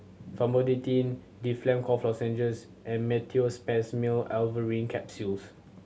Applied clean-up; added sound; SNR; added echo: none; none; none; none.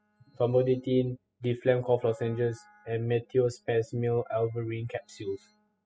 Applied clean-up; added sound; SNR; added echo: classical method spectral subtraction.